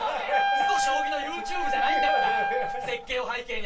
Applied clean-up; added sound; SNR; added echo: none; Wind instrument, woodwind instrument; -4 dB; reverberation time 0.2 s.